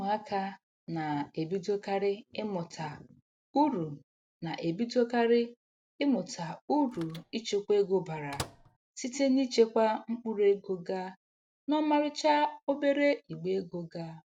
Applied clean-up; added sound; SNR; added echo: none; Microwave oven; 16 dB; none.